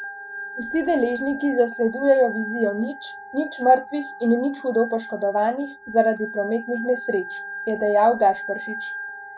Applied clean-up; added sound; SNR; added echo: none; Organ; 12 dB; none.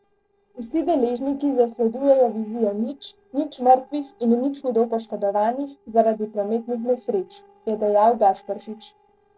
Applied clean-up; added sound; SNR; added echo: neural separator model SepFormer DNS4.